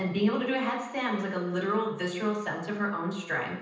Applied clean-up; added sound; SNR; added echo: none; none; none; reverberation time 0.9 s.